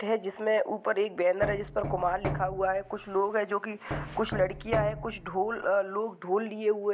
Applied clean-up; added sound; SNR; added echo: none; Knock; 8 dB; none.